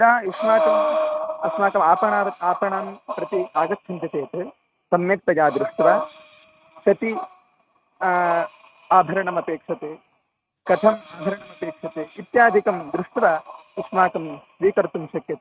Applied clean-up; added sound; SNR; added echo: neural mask model RNNoise.